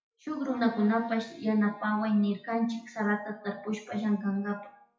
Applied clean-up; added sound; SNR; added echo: classical method WPE with log-MMSE.